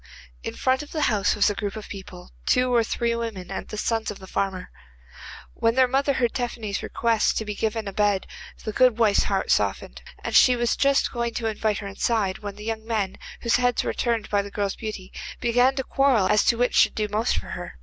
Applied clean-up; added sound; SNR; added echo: none; none; none; none.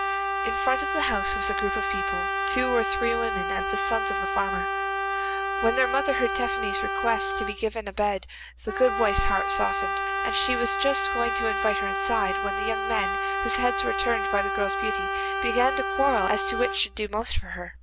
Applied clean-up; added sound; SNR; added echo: none; Brass instrument; 0 dB; none.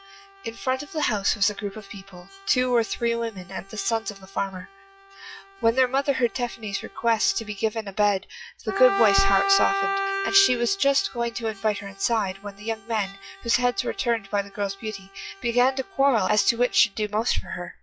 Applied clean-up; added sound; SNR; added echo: classical method log-MMSE.